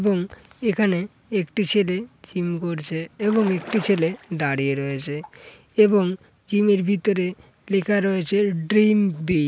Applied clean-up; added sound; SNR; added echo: none; Splash, splatter; 17 dB; none.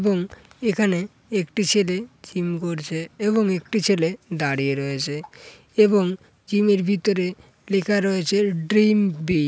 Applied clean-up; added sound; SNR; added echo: none; none; none; none.